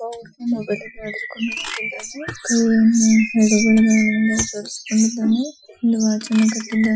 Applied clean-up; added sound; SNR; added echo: classical method Wiener filter.